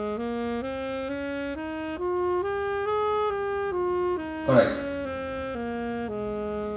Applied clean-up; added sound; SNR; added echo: none; Wind instrument, woodwind instrument; -4 dB; reverberation time 0.7 s.